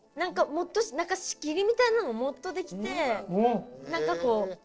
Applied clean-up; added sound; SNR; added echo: neural separator model SepFormer DNS4.